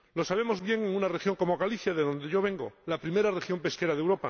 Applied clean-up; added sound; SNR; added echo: none; none; none; none.